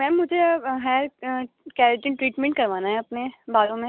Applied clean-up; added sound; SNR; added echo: none; none; none; none.